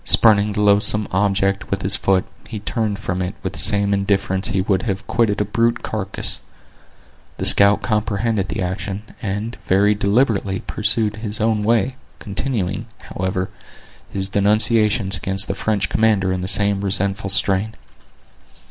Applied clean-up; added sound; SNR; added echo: none; none; none; none.